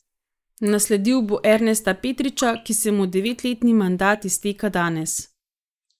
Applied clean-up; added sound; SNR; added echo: neural mask model Resemble Enhance denoiser.